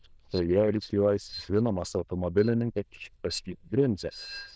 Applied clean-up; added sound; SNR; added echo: neural diffusion model UNIVERSE++.